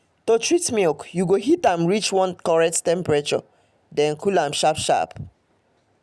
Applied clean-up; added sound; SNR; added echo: none; none; none; none.